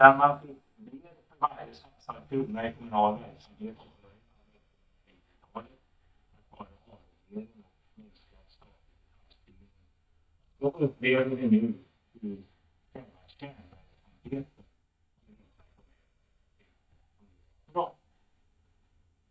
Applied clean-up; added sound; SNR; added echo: neural mask model DeepFilterNet 3.